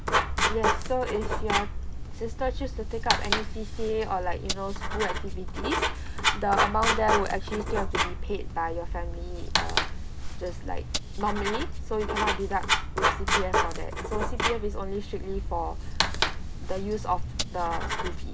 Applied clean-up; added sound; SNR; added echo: none; Writing; -4 dB; none.